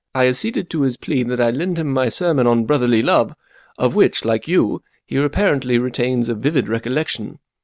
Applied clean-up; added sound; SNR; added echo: none; none; none; none.